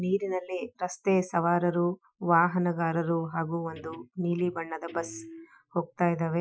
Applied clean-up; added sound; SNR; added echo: classical method Wiener filter.